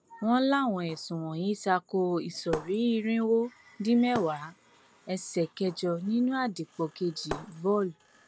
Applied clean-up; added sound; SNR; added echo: none; Shatter; 17 dB; none.